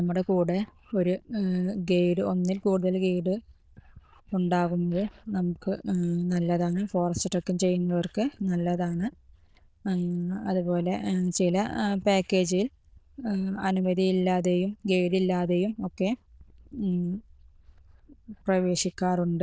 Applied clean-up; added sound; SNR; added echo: neural diffusion model UNIVERSE++.